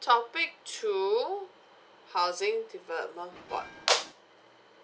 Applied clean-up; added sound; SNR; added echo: none; Bell; 18 dB; none.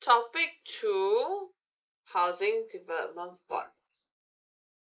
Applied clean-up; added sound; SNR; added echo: neural mask model Resemble Enhance denoiser.